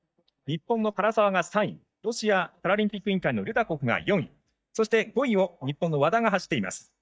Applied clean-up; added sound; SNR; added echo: neural mask model DeepFilterNet 3.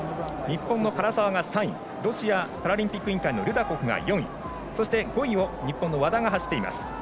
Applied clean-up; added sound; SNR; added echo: none; none; none; none.